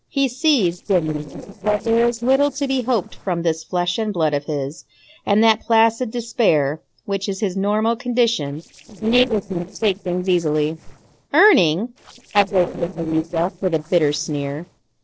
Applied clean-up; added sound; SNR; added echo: neural separator model SepFormer DNS4.